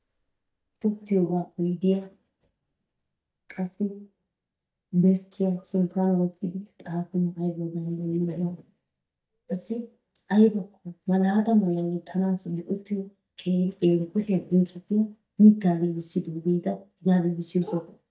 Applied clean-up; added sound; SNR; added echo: neural mask model DeepFilterNet 3.